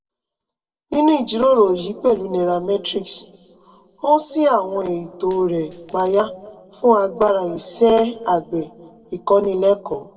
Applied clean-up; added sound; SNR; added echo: neural separator model SepFormer DNS4.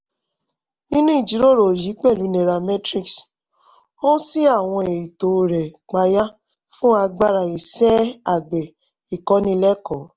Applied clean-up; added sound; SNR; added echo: none; none; none; none.